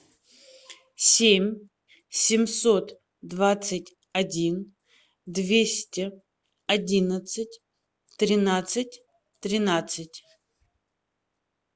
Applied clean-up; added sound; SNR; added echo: none; none; none; none.